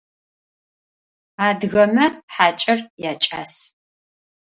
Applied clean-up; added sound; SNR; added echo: none; none; none; none.